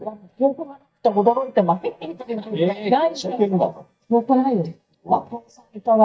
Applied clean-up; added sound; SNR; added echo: neural mask model DeepFilterNet 3.